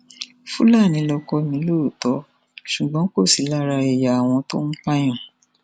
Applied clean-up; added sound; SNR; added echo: none; none; none; none.